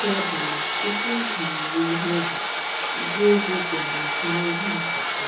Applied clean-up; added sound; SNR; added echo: none; Sawing; -4 dB; reverberation time 0.6 s.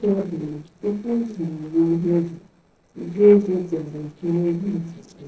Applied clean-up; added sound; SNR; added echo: neural separator model SepFormer DNS4.